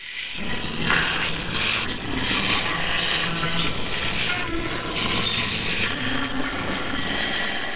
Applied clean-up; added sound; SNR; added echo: neural separator model SepFormer WHAMR!.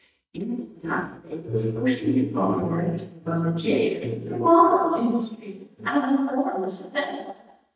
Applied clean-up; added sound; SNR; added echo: neural mask model DeepFilterNet 3.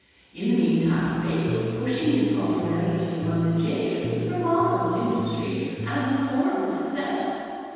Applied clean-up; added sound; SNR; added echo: none; Bass guitar; 9 dB; reverberation time 2.1 s.